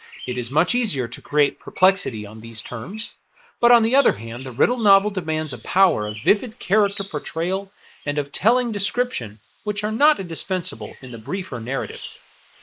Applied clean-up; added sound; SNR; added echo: neural mask model Resemble Enhance denoiser.